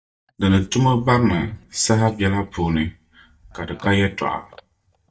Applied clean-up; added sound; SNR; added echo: neural mask model DeepFilterNet 3.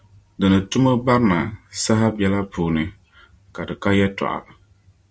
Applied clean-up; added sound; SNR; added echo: none; none; none; none.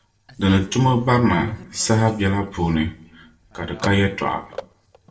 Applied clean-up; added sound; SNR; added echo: neural separator model SepFormer DNS4.